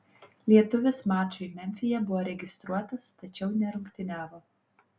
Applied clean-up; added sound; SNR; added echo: none; none; none; none.